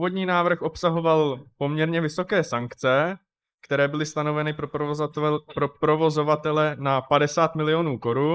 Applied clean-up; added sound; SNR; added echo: neural mask model Resemble Enhance denoiser.